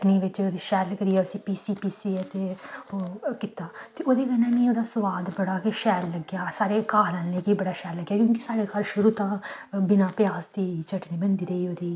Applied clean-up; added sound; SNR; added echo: none; none; none; none.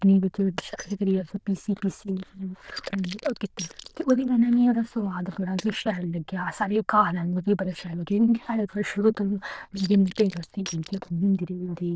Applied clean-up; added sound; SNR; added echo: neural diffusion model UNIVERSE++.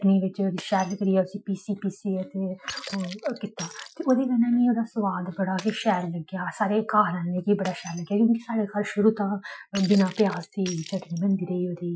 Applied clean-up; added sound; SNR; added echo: classical method Wiener filter.